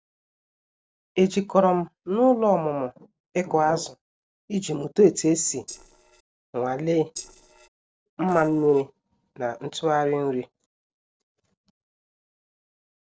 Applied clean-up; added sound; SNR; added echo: neural separator model SepFormer DNS4.